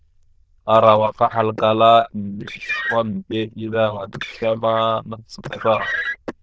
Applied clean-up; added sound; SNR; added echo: neural diffusion model UNIVERSE++.